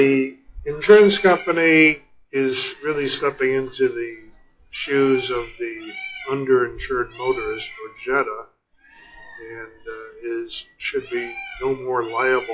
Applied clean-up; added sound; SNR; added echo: classical method log-MMSE.